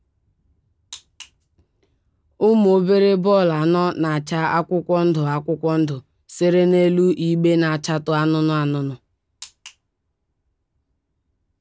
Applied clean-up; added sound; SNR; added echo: none; none; none; none.